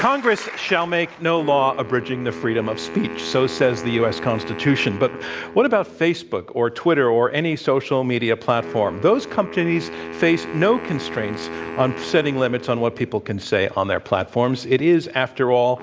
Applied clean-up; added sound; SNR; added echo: none; Wind instrument, woodwind instrument; 14 dB; none.